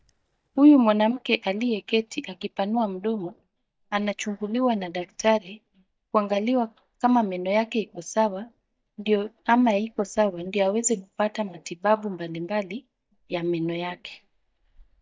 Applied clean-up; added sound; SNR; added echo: neural mask model DeepFilterNet 3.